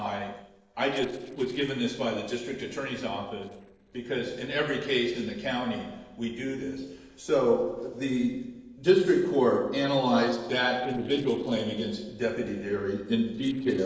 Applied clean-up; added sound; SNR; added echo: neural separator model SepFormer DNS4.